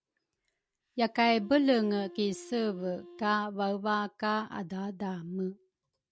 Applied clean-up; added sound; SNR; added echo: none; Wind instrument, woodwind instrument; 20 dB; none.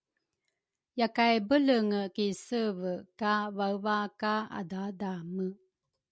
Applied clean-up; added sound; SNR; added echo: none; none; none; none.